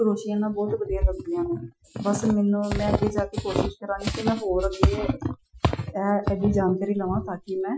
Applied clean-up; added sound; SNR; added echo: classical method Wiener filter.